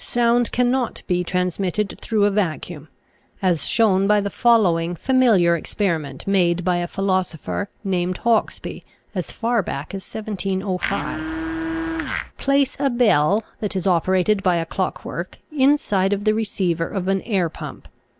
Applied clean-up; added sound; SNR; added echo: none; Domestic sounds, home sounds; 4 dB; none.